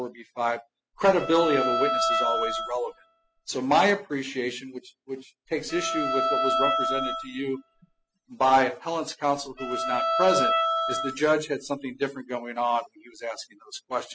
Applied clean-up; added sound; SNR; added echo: classical method spectral subtraction.